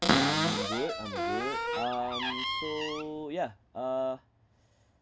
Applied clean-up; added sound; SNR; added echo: none; Cupboard open or close; -5 dB; none.